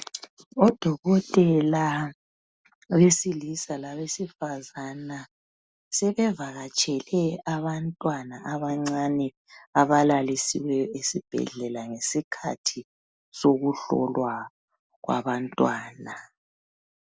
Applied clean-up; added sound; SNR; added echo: none; none; none; none.